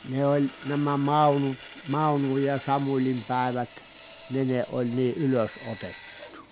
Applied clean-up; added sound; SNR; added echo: none; Sawing; 17 dB; none.